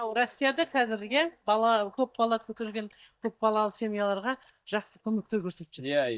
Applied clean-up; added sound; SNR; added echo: neural mask model DeepFilterNet 3.